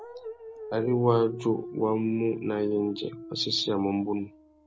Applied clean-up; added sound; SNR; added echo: none; Dog; 14 dB; none.